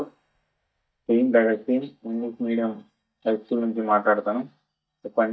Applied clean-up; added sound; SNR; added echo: neural mask model DeepFilterNet 3.